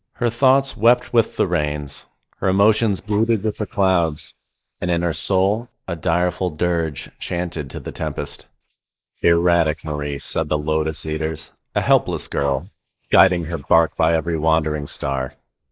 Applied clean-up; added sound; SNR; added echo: neural mask model Resemble Enhance denoiser.